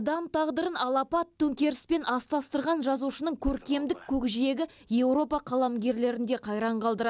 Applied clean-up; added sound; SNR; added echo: none; none; none; none.